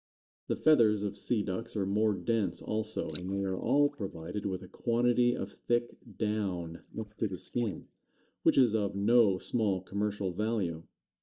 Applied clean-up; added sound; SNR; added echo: neural mask model DeepFilterNet 3.